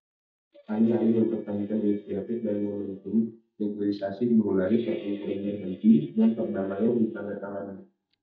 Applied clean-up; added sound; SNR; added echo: neural mask model DeepFilterNet 3.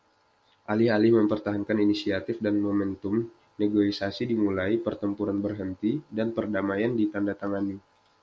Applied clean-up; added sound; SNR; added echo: none; none; none; none.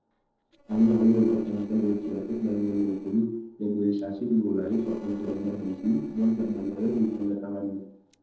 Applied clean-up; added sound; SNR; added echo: neural separator model SepFormer DNS4.